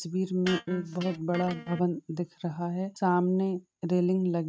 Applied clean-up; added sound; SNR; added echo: neural mask model RNNoise.